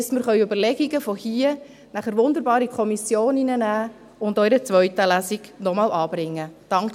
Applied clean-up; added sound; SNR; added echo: none; none; none; none.